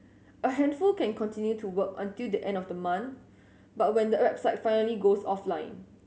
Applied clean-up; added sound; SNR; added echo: none; none; none; none.